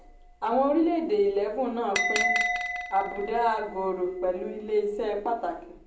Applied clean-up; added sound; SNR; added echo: none; Bell; 6 dB; reverberation time 0.6 s.